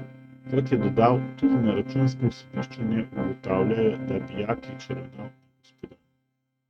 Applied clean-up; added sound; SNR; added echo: neural mask model RNNoise.